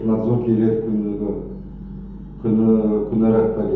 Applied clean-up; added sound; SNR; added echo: none; none; none; reverberation time 1.0 s.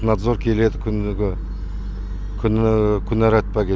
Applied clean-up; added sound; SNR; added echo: none; none; none; none.